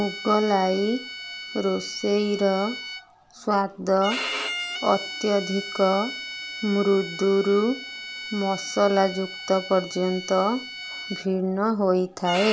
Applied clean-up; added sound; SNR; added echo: none; Bowed string instrument; 11 dB; none.